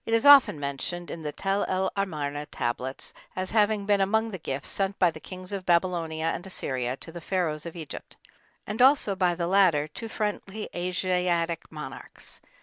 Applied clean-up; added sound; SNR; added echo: none; none; none; none.